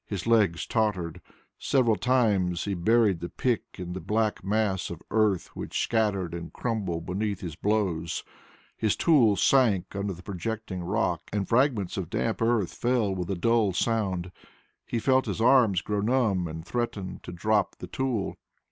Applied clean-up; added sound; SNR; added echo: none; none; none; none.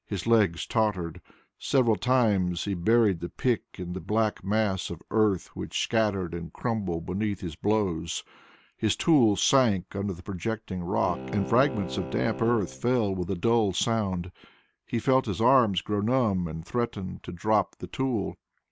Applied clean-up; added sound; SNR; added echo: none; Bowed string instrument; 12 dB; none.